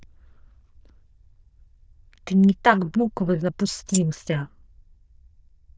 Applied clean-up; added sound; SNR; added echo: neural diffusion model UNIVERSE++.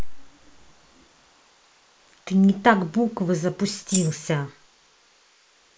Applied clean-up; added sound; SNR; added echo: neural mask model Resemble Enhance denoiser.